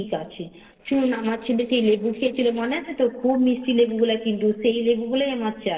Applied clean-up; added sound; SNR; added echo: neural separator model SepFormer DNS4.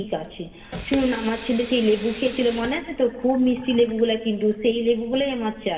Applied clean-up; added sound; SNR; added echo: none; Sink (filling or washing) / Water tap, faucet; 13 dB; reverberation time 1.6 s.